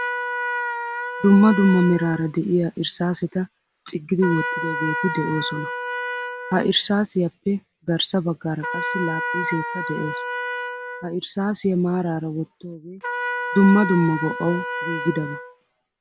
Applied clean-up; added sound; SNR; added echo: none; Trumpet; 7 dB; none.